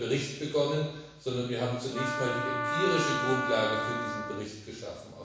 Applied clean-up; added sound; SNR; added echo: none; Wind instrument, woodwind instrument; 1 dB; reverberation time 1.1 s.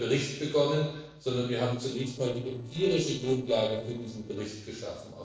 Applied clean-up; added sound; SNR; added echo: neural separator model SepFormer DNS4.